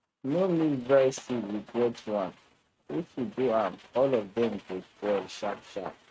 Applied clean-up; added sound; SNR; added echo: neural mask model RNNoise.